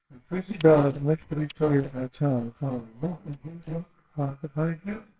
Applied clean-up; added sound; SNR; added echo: neural separator model SepFormer WHAMR!.